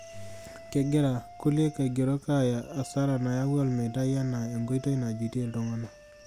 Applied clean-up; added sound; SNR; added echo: none; Wind instrument, woodwind instrument; 20 dB; none.